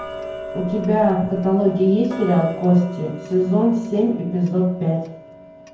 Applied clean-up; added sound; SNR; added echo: none; Tick-tock; 14 dB; reverberation time 0.9 s.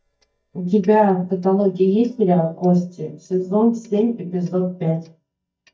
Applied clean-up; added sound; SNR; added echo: neural mask model DeepFilterNet 3.